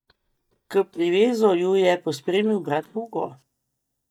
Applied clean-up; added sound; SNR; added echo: neural mask model DeepFilterNet 3.